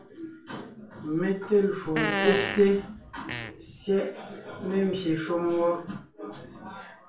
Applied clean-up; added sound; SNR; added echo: none; Fart; 3 dB; reverberation time 0.3 s.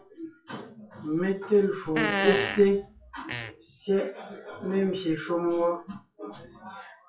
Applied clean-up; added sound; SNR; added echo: classical method WPE with log-MMSE.